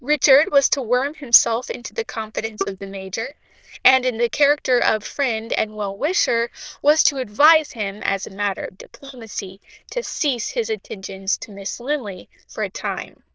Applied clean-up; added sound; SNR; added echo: neural diffusion model UNIVERSE++.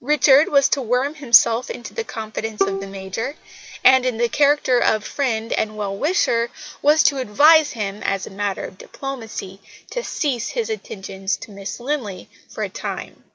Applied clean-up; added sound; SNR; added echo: none; Bowed string instrument; 7 dB; none.